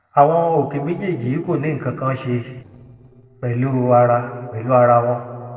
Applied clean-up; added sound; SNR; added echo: neural separator model SepFormer DNS4.